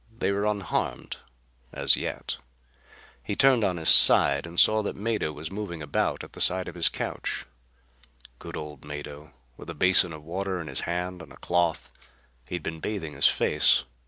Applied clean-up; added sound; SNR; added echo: none; none; none; none.